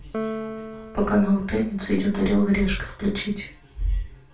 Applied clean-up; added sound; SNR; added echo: none; Piano; 13 dB; reverberation time 0.3 s.